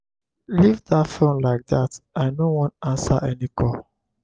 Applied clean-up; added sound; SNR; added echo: none; none; none; none.